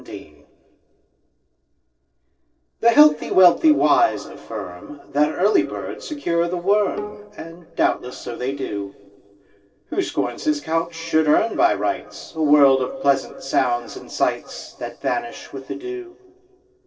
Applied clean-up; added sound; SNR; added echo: neural separator model SepFormer DNS4.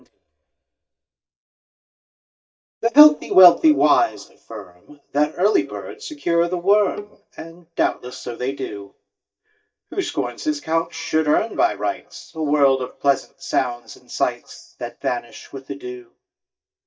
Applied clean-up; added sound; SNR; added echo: neural mask model DeepFilterNet 3.